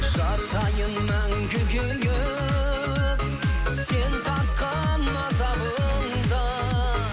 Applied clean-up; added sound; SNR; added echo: none; Harmonica; 16 dB; none.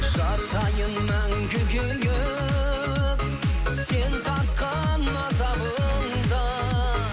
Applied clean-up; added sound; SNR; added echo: none; none; none; none.